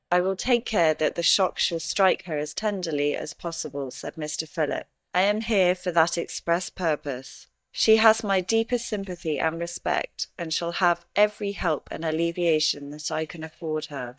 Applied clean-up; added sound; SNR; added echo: neural mask model DeepFilterNet 3.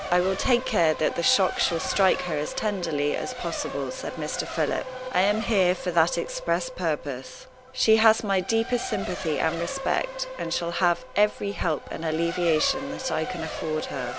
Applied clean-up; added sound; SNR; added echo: none; Race car, auto racing; 9 dB; none.